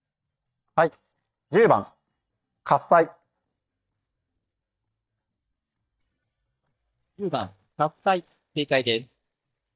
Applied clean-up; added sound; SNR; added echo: neural mask model DeepFilterNet 3.